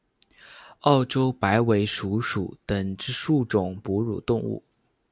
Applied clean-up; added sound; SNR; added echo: none; none; none; none.